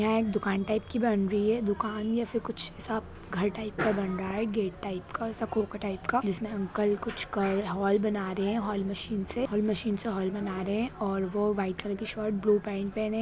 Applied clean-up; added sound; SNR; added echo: none; none; none; none.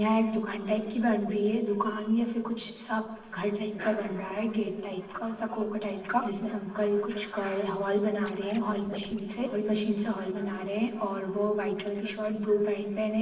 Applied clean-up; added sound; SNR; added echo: neural separator model SepFormer DNS4.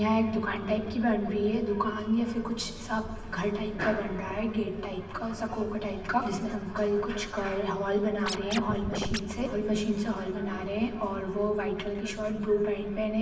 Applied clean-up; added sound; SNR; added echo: none; Scratching (performance technique); 5 dB; reverberation time 1.4 s.